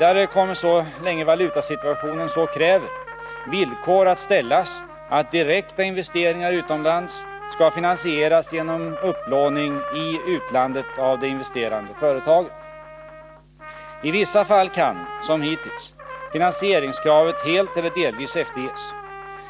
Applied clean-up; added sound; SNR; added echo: none; Trumpet; 12 dB; none.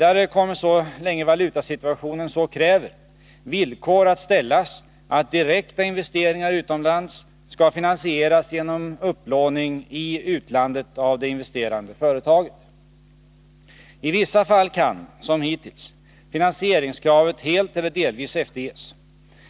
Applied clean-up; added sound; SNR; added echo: none; none; none; none.